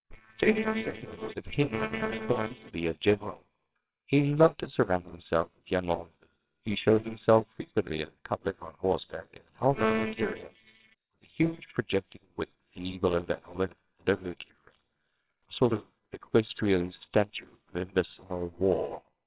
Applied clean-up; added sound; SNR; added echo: neural separator model SepFormer WHAMR!.